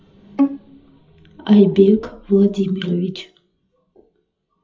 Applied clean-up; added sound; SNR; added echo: classical method WPE with log-MMSE.